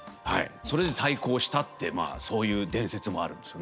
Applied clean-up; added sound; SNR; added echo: none; none; none; none.